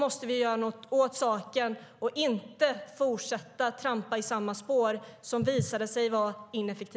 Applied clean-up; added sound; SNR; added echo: none; none; none; none.